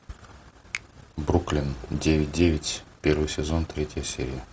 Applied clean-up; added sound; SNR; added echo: none; Finger snapping; 19 dB; none.